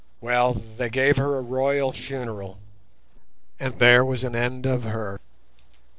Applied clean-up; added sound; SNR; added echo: neural separator model SepFormer DNS4.